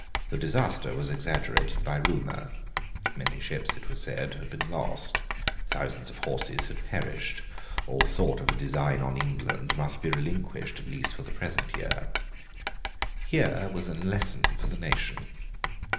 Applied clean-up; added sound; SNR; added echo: none; Writing; -1 dB; reverberation time 0.8 s.